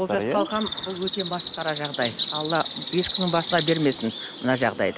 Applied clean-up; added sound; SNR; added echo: none; Bird; 7 dB; none.